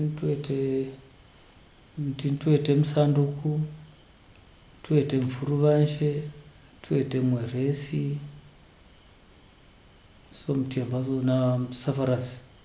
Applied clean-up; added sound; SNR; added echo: none; none; none; none.